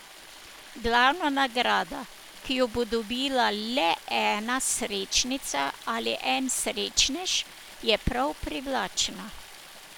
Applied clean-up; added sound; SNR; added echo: none; Stream; 19 dB; none.